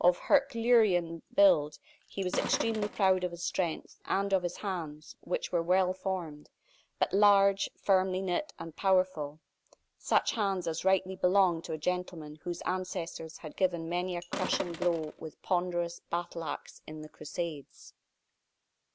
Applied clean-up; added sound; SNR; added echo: none; Sink (filling or washing); 9 dB; none.